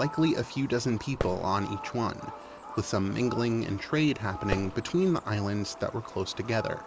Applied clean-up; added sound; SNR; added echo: none; Fowl + Fireworks; 11 dB; none.